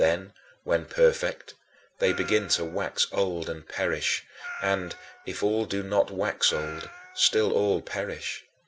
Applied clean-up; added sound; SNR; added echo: none; Meow; 14 dB; none.